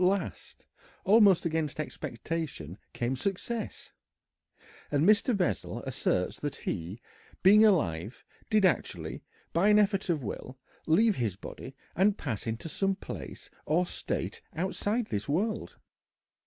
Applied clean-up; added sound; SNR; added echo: none; none; none; none.